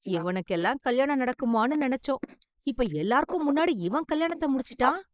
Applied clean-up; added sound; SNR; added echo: neural mask model Resemble Enhance denoiser.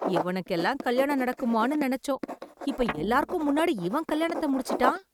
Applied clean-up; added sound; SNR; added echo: neural mask model RNNoise.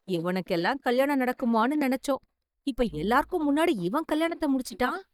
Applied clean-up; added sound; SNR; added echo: neural mask model DeepFilterNet 3.